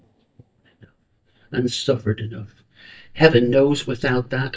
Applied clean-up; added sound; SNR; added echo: neural mask model DeepFilterNet 3.